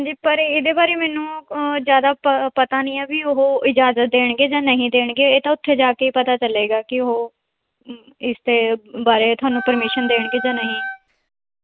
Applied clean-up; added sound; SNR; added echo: none; Wind instrument, woodwind instrument; 9 dB; none.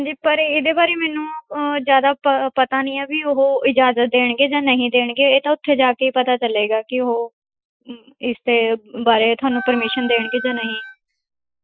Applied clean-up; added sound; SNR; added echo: classical method Wiener filter.